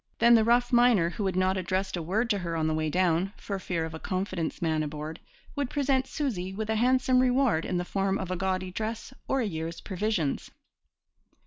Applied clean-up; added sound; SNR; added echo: none; none; none; none.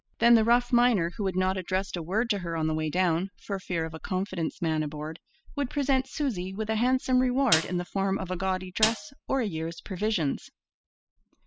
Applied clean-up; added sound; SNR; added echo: classical method spectral subtraction.